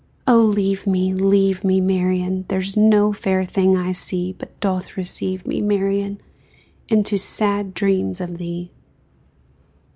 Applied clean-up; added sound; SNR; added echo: none; none; none; none.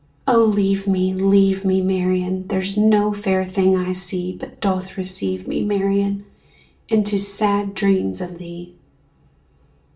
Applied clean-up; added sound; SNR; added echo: none; none; none; reverberation time 0.3 s.